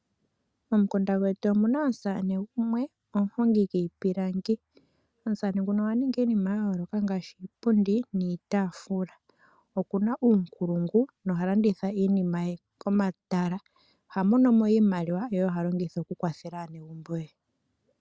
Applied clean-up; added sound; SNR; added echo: none; none; none; none.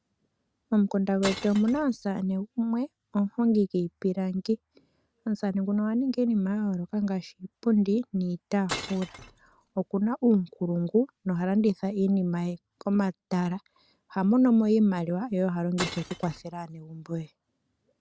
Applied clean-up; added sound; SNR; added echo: none; Glass; 11 dB; none.